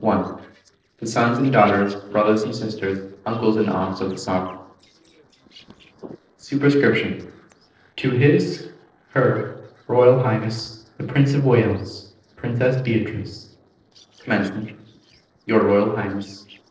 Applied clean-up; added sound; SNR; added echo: neural separator model SepFormer DNS4.